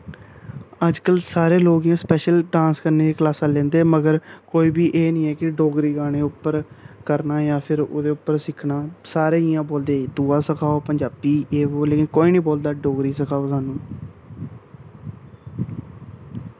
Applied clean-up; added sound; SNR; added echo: none; none; none; none.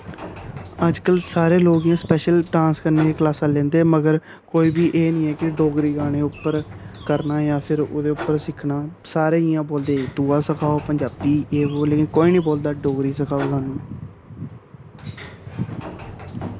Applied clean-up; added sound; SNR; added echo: none; Sliding door; 17 dB; none.